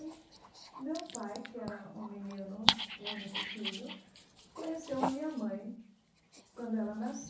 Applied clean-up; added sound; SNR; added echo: none; Dog; 0 dB; reverberation time 0.6 s.